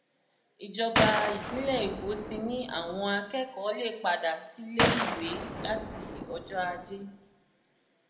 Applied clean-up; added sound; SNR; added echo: none; Gunshot, gunfire; 0 dB; reverberation time 0.7 s.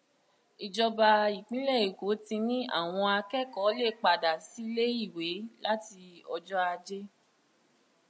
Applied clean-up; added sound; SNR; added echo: none; none; none; none.